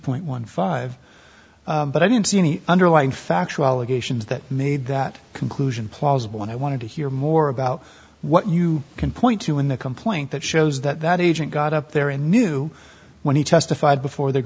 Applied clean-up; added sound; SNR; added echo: none; none; none; none.